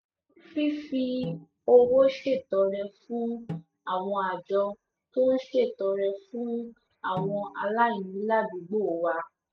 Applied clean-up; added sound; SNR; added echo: neural mask model RNNoise.